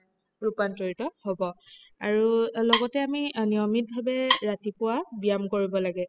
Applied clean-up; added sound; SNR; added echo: classical method spectral subtraction.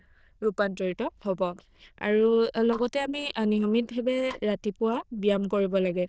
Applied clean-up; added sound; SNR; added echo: neural diffusion model UNIVERSE++.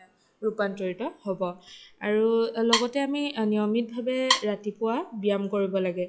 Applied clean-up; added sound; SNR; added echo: classical method log-MMSE.